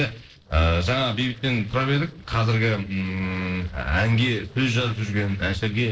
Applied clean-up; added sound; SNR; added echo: neural separator model SepFormer DNS4.